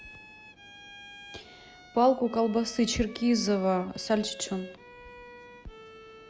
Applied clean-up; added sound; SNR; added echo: none; Bowed string instrument; 19 dB; none.